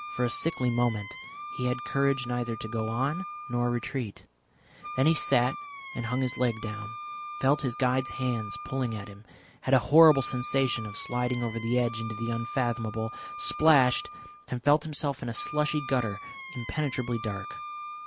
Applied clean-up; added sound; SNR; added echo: none; Wind instrument, woodwind instrument; 11 dB; none.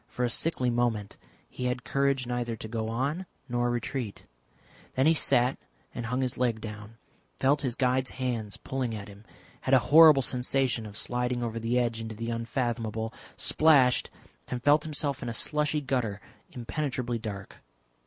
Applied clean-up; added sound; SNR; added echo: none; none; none; none.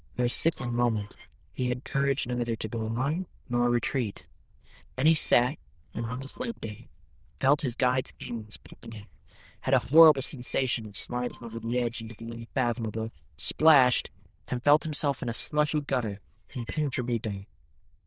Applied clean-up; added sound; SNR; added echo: neural diffusion model UNIVERSE++.